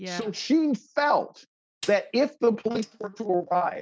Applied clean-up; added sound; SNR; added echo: neural mask model DeepFilterNet 3.